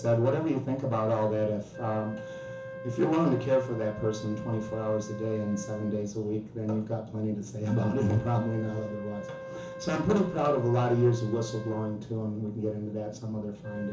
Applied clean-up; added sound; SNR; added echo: none; Wind instrument, woodwind instrument; 14 dB; reverberation time 0.7 s.